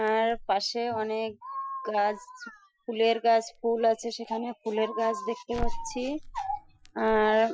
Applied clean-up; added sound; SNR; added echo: classical method Wiener filter.